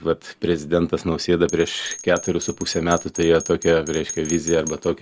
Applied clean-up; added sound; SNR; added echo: none; Bell; 15 dB; none.